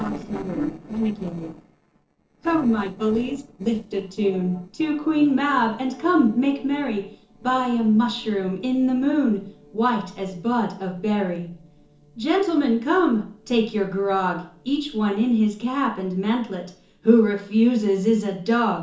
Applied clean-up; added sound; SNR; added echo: neural separator model SepFormer DNS4.